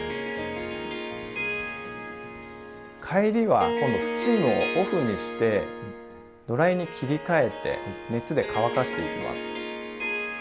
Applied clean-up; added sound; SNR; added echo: none; Harp; 5 dB; none.